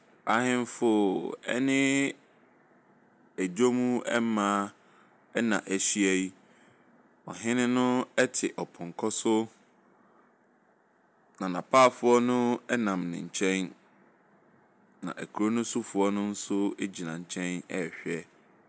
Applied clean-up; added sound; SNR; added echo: none; none; none; none.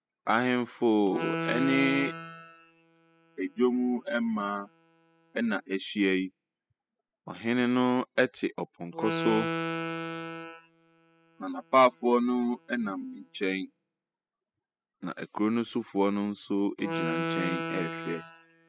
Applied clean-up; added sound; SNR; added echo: classical method spectral subtraction.